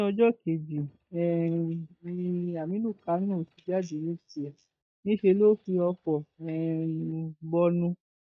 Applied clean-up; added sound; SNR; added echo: neural mask model DeepFilterNet 3.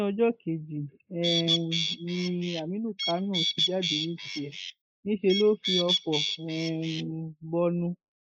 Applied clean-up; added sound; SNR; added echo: neural mask model Resemble Enhance denoiser.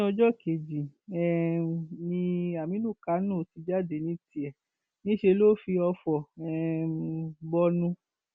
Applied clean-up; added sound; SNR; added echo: none; none; none; none.